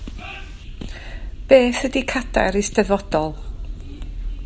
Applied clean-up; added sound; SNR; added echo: none; none; none; none.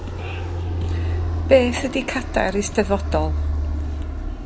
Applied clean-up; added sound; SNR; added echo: none; Fixed-wing aircraft, airplane; 2 dB; none.